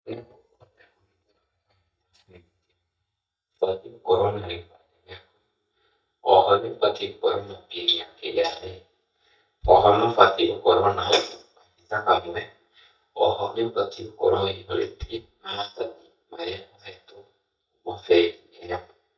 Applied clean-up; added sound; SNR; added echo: neural mask model DeepFilterNet 3.